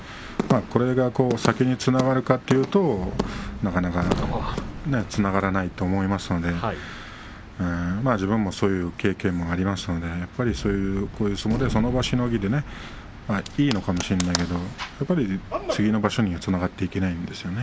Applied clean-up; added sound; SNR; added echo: none; Gunshot, gunfire; 13 dB; none.